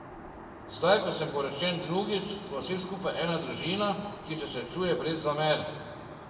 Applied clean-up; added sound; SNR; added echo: none; Aircraft; 14 dB; reverberation time 1.7 s.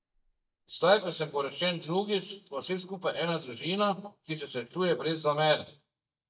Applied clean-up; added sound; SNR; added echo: neural mask model DeepFilterNet 3.